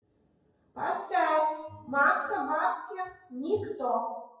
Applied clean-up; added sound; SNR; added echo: classical method WPE with log-MMSE.